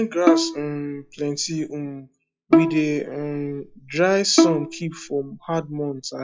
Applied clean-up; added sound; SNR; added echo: classical method log-MMSE.